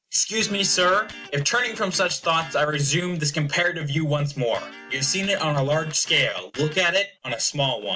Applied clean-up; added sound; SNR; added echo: none; Electric guitar; 18 dB; none.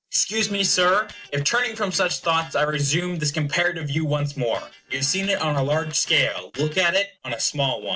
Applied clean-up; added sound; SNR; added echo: neural separator model SepFormer DNS4.